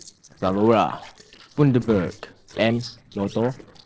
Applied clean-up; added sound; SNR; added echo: neural separator model SepFormer DNS4.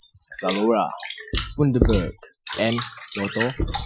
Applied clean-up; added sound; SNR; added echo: classical method Wiener filter.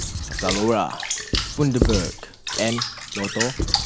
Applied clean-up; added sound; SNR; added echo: none; Squeak / Writing + Bathtub (filling or washing) / Water; 0 dB; none.